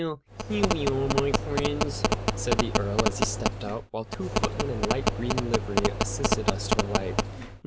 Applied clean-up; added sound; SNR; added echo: none; Telephone; -4 dB; none.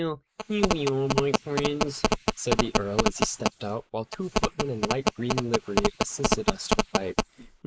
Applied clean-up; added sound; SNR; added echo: neural mask model Resemble Enhance denoiser.